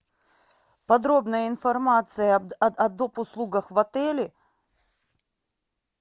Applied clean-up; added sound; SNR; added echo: none; none; none; none.